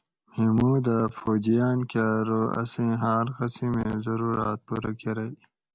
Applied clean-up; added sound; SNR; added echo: none; none; none; none.